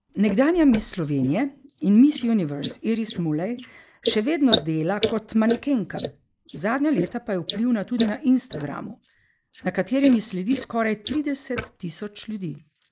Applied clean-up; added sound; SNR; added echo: neural mask model Resemble Enhance denoiser.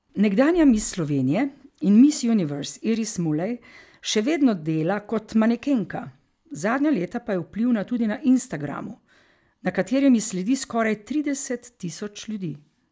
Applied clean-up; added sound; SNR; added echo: none; none; none; none.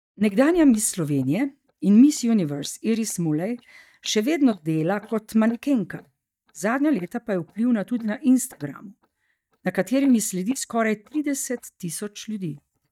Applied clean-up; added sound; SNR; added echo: neural mask model DeepFilterNet 3.